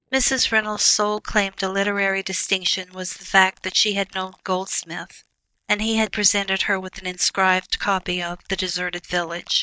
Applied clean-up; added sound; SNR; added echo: neural mask model DeepFilterNet 3.